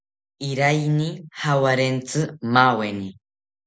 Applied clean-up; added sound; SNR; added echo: none; none; none; none.